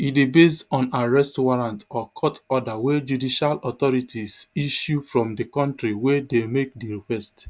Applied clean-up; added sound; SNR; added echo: none; none; none; none.